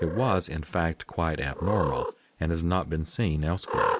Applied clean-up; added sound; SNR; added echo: none; Cat; 6 dB; none.